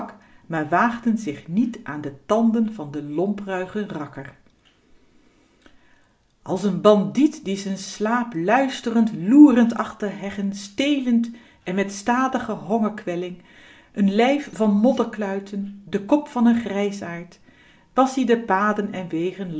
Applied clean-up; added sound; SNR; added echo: none; none; none; none.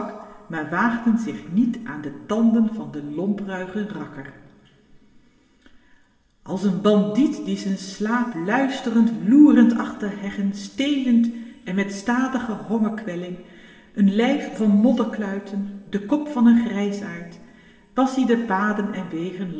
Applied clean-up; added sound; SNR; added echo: none; none; none; reverberation time 3.0 s.